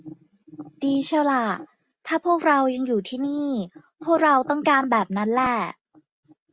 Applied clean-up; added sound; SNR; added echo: none; none; none; none.